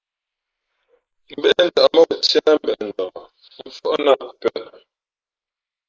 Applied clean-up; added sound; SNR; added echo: neural mask model Resemble Enhance denoiser.